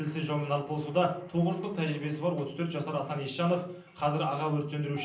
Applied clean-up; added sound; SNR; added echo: none; none; none; reverberation time 0.6 s.